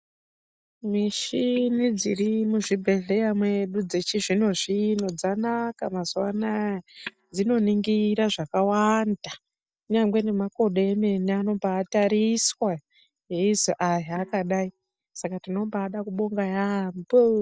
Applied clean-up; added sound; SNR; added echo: neural mask model DeepFilterNet 3.